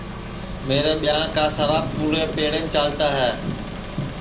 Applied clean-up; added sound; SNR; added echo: none; Engine; 8 dB; reverberation time 0.5 s.